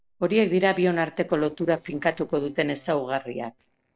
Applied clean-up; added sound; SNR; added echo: neural separator model SepFormer DNS4.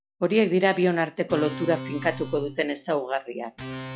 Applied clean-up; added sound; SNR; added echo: classical method log-MMSE.